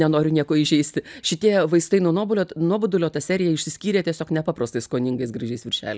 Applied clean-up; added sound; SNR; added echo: none; none; none; none.